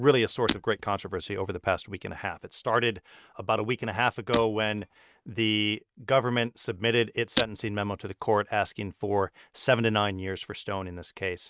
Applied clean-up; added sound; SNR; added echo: neural mask model RNNoise.